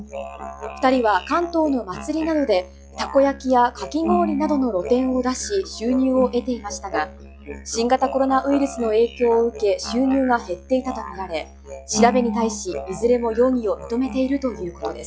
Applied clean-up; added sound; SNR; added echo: classical method log-MMSE.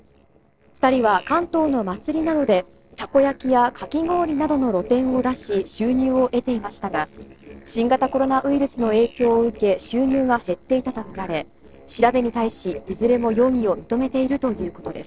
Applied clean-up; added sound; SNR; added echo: neural separator model SepFormer DNS4.